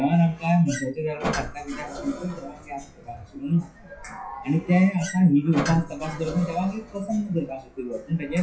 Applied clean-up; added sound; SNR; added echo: classical method WPE with log-MMSE.